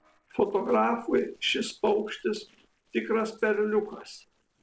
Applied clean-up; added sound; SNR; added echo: neural separator model SepFormer DNS4.